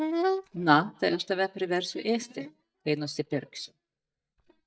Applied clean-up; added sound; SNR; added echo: neural mask model DeepFilterNet 3.